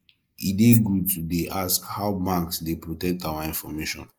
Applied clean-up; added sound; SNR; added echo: neural mask model Resemble Enhance denoiser.